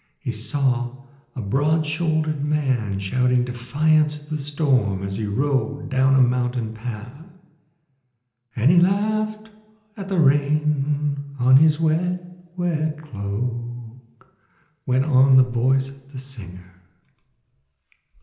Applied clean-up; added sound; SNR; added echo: none; none; none; reverberation time 0.9 s.